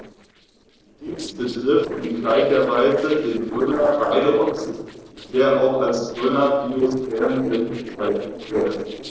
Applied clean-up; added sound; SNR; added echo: neural separator model SepFormer DNS4.